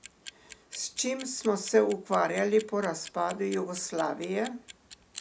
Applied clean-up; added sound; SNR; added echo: none; Clock; 19 dB; none.